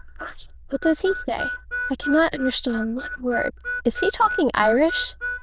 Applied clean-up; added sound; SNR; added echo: neural diffusion model UNIVERSE++.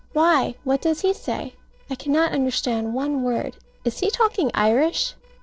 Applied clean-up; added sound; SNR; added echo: neural separator model SepFormer DNS4.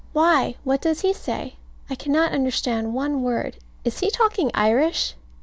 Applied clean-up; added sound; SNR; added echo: none; none; none; none.